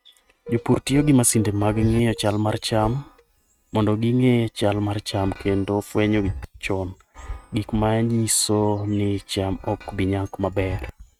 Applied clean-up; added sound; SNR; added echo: neural mask model RNNoise.